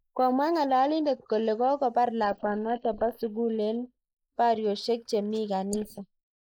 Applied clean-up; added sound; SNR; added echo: neural mask model Resemble Enhance denoiser.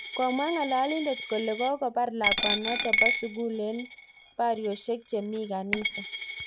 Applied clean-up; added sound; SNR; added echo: none; Coin (dropping); 0 dB; none.